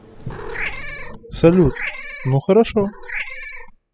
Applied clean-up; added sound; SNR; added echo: classical method spectral subtraction.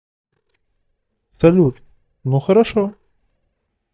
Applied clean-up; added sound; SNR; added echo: neural mask model DeepFilterNet 3.